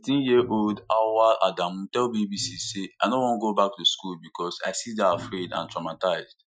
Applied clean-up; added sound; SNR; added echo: classical method Wiener filter.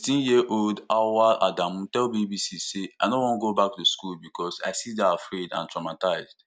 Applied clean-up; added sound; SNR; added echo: none; none; none; none.